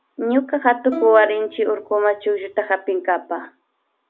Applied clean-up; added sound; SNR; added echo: none; Plucked string instrument; 14 dB; none.